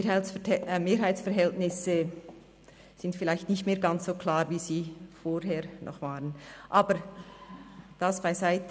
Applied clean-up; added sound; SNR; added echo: none; none; none; none.